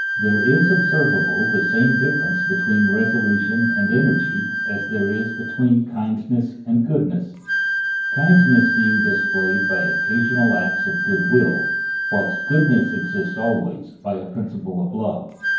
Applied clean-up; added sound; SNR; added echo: none; Wind instrument, woodwind instrument; 3 dB; reverberation time 0.9 s.